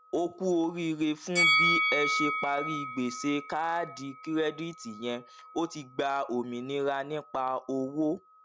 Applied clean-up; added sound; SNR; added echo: none; Bell; 2 dB; none.